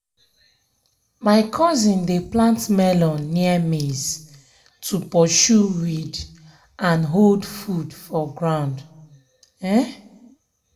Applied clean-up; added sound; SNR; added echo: none; none; none; reverberation time 0.6 s.